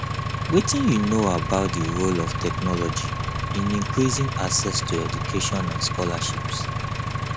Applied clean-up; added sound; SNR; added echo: none; Engine; 1 dB; none.